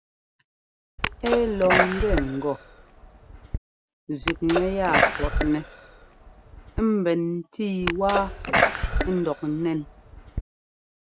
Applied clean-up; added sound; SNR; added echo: none; Sneeze; 0 dB; none.